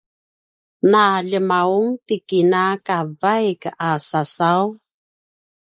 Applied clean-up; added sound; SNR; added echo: neural mask model Resemble Enhance denoiser.